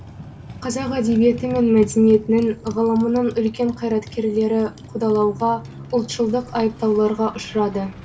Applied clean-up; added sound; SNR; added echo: none; Motorcycle; 16 dB; reverberation time 0.2 s.